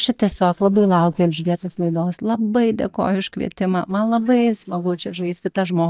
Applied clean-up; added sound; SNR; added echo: neural mask model DeepFilterNet 3.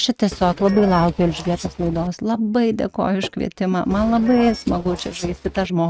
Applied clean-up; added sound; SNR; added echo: neural mask model RNNoise.